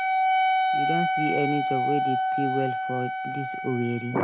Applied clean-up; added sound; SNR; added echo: none; Wind instrument, woodwind instrument; -4 dB; none.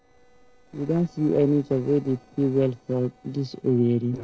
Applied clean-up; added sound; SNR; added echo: neural separator model SepFormer DNS4.